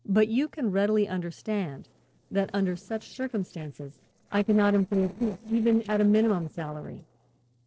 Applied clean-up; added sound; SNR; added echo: neural separator model SepFormer DNS4.